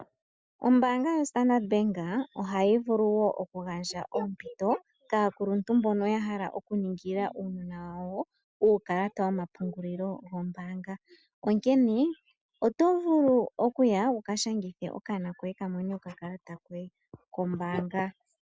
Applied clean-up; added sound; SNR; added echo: none; none; none; none.